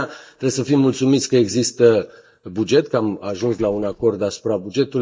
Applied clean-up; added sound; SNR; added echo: neural mask model DeepFilterNet 3.